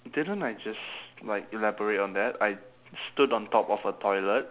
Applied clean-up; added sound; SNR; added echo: none; none; none; none.